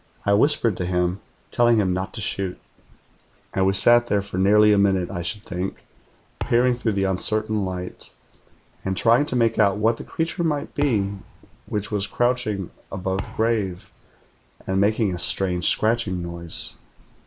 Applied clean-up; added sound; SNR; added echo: none; Thump, thud; 15 dB; none.